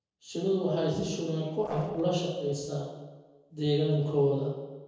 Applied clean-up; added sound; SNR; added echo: neural separator model SepFormer DNS4.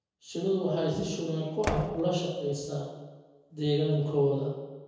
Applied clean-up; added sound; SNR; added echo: none; Slam; 12 dB; reverberation time 1.2 s.